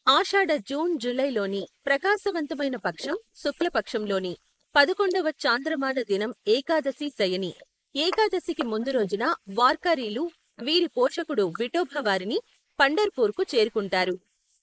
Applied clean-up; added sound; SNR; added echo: neural mask model Resemble Enhance denoiser.